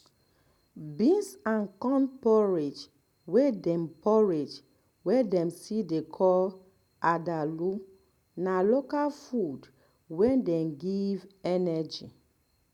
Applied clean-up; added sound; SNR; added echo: none; none; none; none.